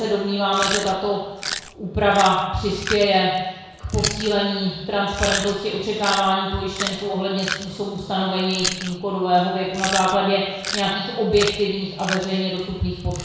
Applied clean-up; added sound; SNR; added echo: none; Chewing, mastication; 10 dB; reverberation time 1.1 s.